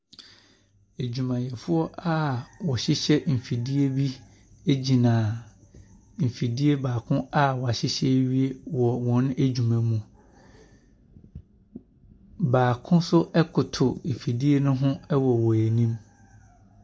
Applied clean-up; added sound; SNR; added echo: none; none; none; none.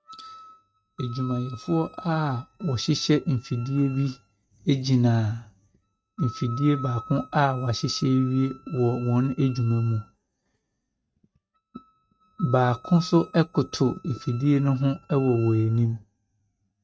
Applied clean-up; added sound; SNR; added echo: neural mask model RNNoise.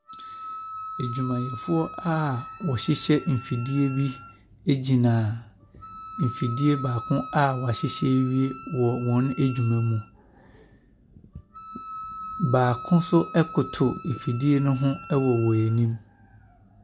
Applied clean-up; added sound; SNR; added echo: none; Wind instrument, woodwind instrument; 14 dB; none.